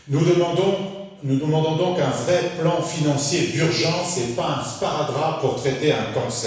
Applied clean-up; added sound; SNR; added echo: none; none; none; reverberation time 1.1 s.